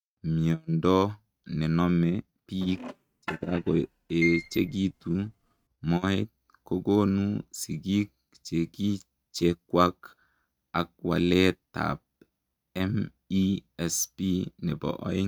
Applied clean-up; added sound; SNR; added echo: neural mask model RNNoise.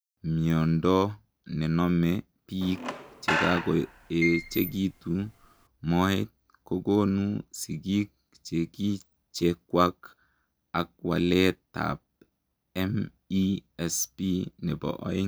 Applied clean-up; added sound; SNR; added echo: none; Squeak / Screech; 6 dB; none.